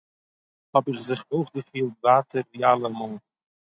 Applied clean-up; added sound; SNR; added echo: none; none; none; none.